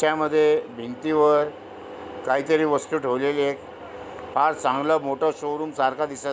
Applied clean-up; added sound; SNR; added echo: none; none; none; none.